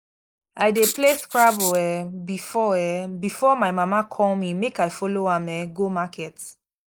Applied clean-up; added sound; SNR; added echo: neural mask model Resemble Enhance denoiser.